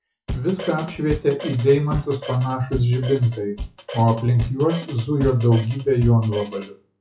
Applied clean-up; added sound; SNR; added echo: classical method WPE with log-MMSE.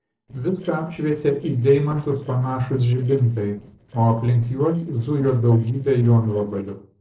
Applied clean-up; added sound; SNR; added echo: neural separator model SepFormer DNS4.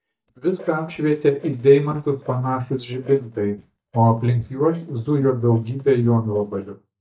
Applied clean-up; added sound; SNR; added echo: neural mask model DeepFilterNet 3.